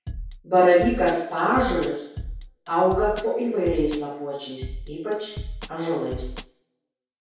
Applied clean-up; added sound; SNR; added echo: none; Drum kit; 11 dB; reverberation time 0.6 s.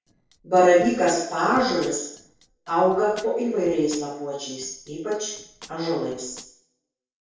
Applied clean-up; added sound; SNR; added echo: neural separator model SepFormer DNS4.